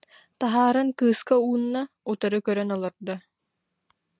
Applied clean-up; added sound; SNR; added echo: none; none; none; none.